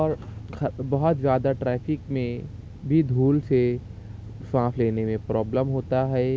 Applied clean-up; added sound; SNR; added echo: none; none; none; none.